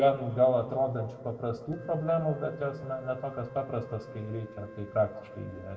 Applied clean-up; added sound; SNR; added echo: none; Wind instrument, woodwind instrument; 19 dB; reverberation time 1.5 s.